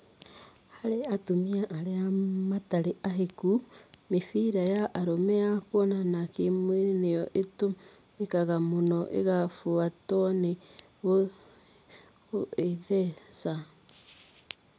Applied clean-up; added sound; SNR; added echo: none; none; none; none.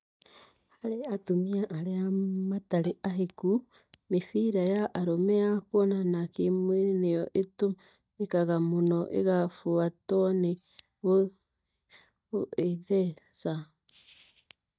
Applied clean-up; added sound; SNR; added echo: neural mask model DeepFilterNet 3.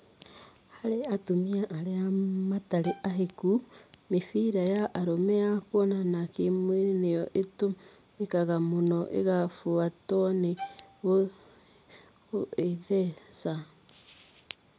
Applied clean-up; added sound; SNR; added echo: none; Bowed string instrument; 16 dB; none.